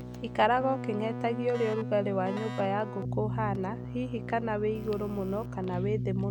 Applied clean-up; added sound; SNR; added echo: none; Keyboard (musical); 5 dB; none.